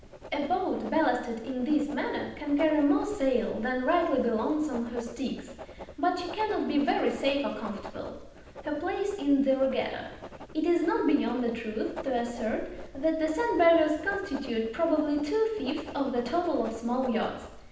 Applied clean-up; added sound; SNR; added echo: none; Writing; 15 dB; reverberation time 0.9 s.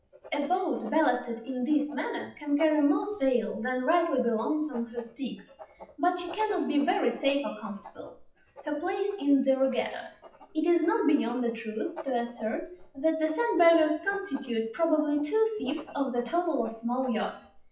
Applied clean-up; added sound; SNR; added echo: classical method WPE with log-MMSE.